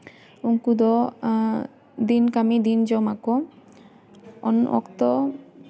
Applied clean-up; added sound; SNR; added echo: none; none; none; none.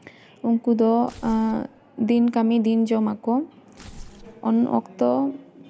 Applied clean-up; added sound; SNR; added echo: none; Tearing; 20 dB; none.